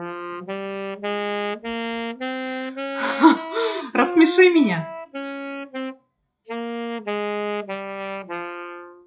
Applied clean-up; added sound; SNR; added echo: classical method WPE with log-MMSE.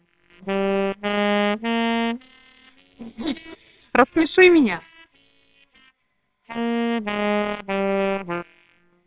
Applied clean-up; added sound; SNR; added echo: neural separator model SepFormer WHAMR!.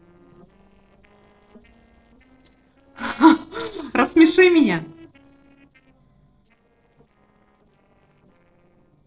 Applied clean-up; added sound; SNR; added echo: neural separator model SepFormer DNS4.